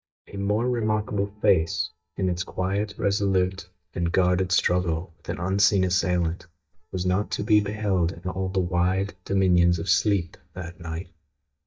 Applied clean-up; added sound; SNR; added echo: neural mask model DeepFilterNet 3.